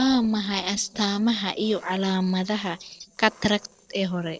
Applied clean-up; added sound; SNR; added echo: neural separator model SepFormer DNS4.